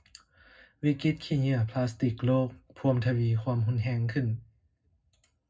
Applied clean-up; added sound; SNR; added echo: none; none; none; reverberation time 0.3 s.